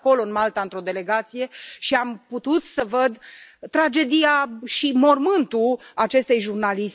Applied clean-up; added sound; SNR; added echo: none; none; none; none.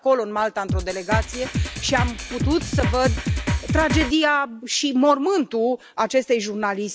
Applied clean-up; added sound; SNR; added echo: none; Drum kit; 2 dB; none.